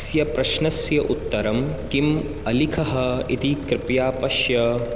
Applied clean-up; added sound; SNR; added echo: none; Engine; 11 dB; none.